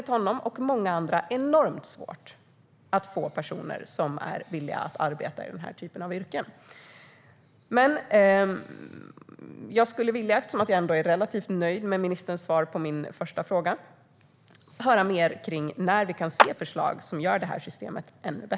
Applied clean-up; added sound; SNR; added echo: none; Clapping; 0 dB; none.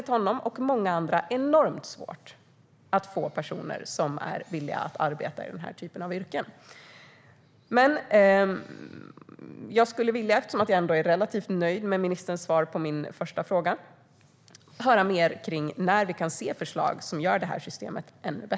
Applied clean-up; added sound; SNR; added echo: none; none; none; none.